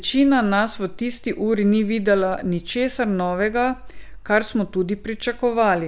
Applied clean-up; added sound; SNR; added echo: none; none; none; none.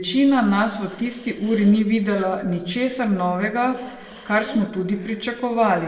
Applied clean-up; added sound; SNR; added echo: neural separator model SepFormer DNS4.